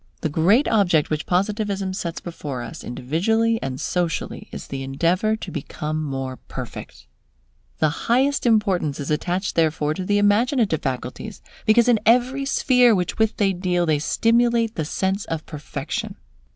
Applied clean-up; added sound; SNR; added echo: none; none; none; none.